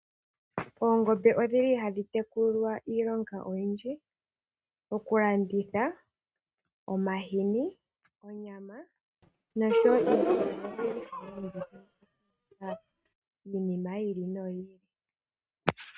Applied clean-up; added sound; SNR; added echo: neural mask model RNNoise.